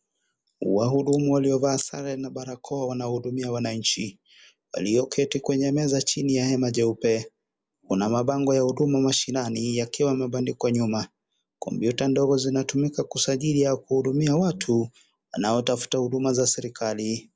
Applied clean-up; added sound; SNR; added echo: none; none; none; none.